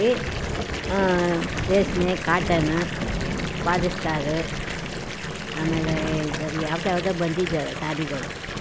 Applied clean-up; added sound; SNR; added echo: none; Fill (with liquid) / Bathtub (filling or washing) / Water tap, faucet + Thunder; 3 dB; none.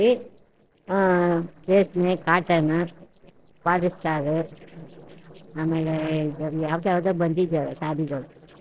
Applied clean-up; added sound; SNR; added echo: neural separator model SepFormer DNS4.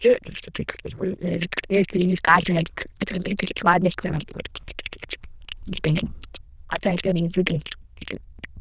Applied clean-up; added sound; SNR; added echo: neural diffusion model UNIVERSE++.